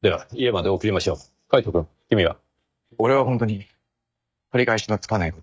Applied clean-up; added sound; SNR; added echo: neural mask model DeepFilterNet 3.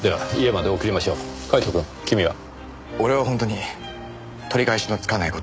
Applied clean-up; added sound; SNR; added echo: none; none; none; none.